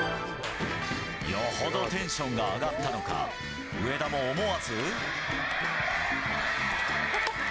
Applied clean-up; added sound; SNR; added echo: none; Computer keyboard; 19 dB; none.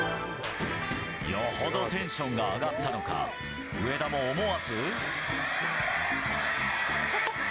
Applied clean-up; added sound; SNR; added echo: none; none; none; none.